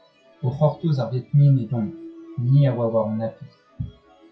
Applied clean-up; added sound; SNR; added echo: classical method WPE with log-MMSE.